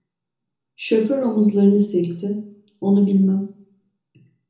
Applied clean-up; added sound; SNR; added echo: none; none; none; reverberation time 0.6 s.